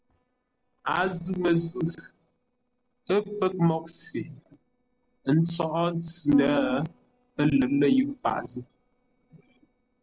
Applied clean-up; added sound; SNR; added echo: neural separator model SepFormer DNS4.